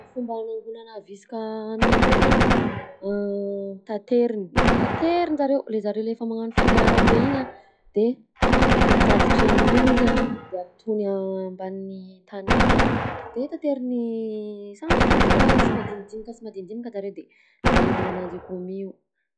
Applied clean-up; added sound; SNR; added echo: classical method log-MMSE.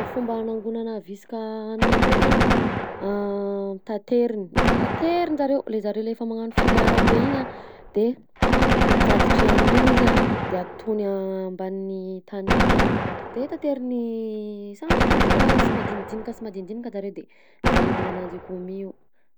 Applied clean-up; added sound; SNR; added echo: none; Gunshot, gunfire; -5 dB; none.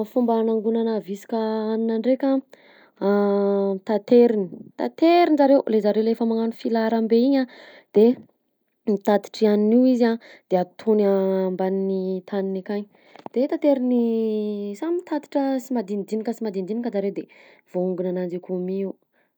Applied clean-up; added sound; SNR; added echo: none; none; none; none.